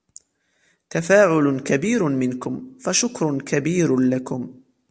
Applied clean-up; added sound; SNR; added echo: none; none; none; none.